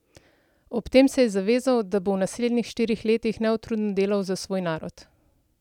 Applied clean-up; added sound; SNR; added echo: none; none; none; none.